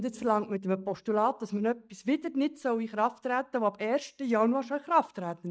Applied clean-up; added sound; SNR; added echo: neural mask model DeepFilterNet 3.